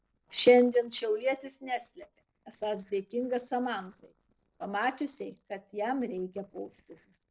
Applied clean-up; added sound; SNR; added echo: neural separator model SepFormer DNS4.